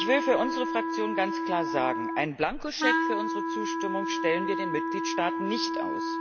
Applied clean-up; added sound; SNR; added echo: none; Wind instrument, woodwind instrument; 0 dB; none.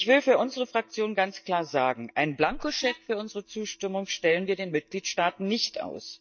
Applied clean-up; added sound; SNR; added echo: neural mask model DeepFilterNet 3.